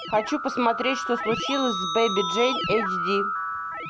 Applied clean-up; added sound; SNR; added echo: none; Keyboard (musical); 3 dB; none.